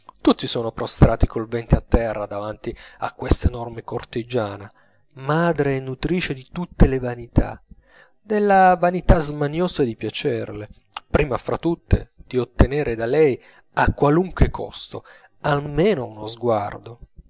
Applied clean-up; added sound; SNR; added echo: none; none; none; none.